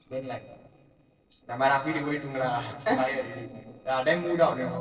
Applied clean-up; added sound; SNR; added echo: neural separator model SepFormer DNS4.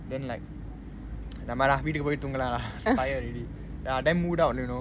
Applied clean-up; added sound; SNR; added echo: none; none; none; none.